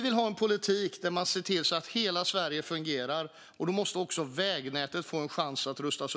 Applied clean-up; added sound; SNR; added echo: none; none; none; none.